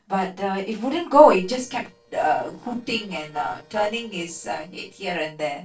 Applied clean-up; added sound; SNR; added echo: neural separator model SepFormer DNS4.